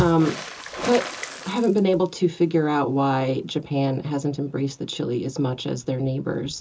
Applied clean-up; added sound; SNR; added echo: none; Water / Splash, splatter; 14 dB; reverberation time 0.2 s.